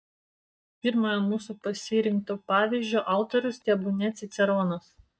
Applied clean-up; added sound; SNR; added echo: neural mask model DeepFilterNet 3.